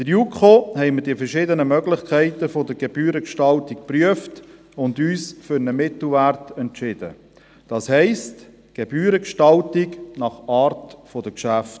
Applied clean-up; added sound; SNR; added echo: none; none; none; none.